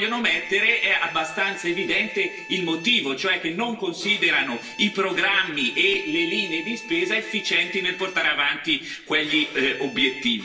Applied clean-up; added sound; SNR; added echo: none; Bowed string instrument; 17 dB; reverberation time 0.9 s.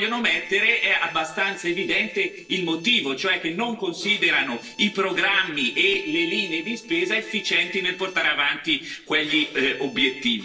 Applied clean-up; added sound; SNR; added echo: neural separator model SepFormer DNS4.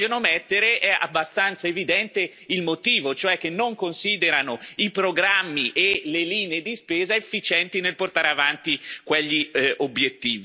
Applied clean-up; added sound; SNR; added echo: none; none; none; none.